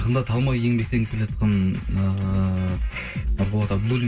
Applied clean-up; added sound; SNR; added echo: none; none; none; reverberation time 0.2 s.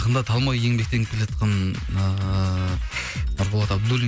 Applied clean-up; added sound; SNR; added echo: none; none; none; none.